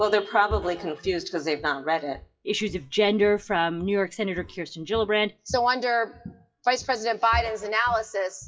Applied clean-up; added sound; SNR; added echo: classical method WPE with log-MMSE.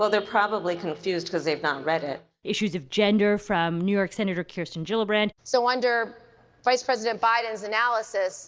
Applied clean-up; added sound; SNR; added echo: none; none; none; none.